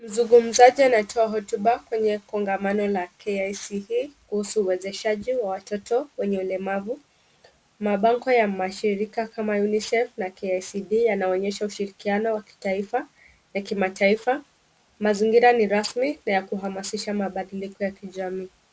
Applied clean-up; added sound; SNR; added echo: none; none; none; none.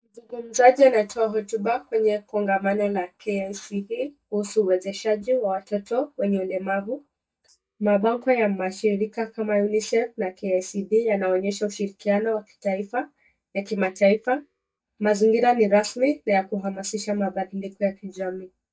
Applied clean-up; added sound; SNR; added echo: neural mask model DeepFilterNet 3.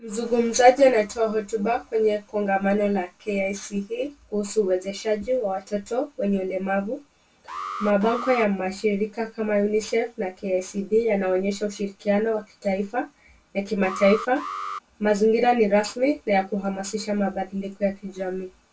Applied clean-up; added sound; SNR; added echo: none; Alarm; 11 dB; reverberation time 0.1 s.